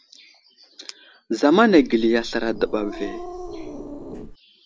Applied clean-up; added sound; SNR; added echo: none; Growling; 11 dB; none.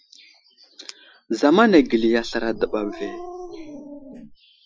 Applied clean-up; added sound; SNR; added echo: classical method Wiener filter.